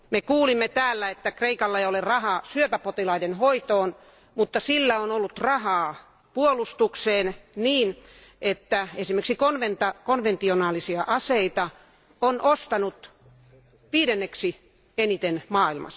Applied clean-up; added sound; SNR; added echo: none; none; none; none.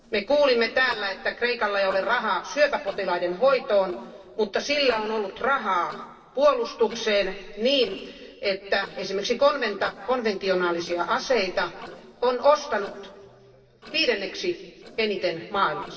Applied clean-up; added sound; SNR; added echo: neural separator model SepFormer DNS4.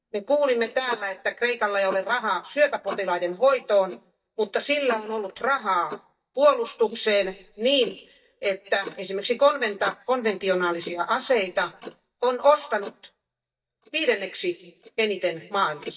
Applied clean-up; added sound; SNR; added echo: neural mask model DeepFilterNet 3.